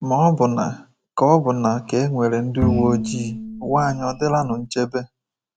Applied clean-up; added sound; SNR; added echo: none; Bowed string instrument; 5 dB; none.